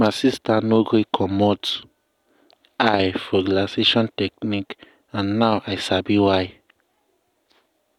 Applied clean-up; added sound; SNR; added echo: none; none; none; none.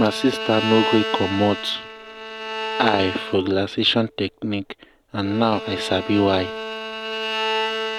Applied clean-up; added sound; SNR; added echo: none; Bowed string instrument; 6 dB; none.